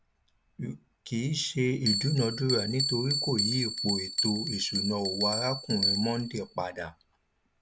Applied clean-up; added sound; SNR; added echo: none; Bell; 3 dB; none.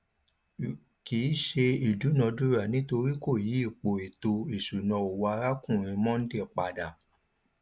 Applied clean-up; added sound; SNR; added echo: none; none; none; none.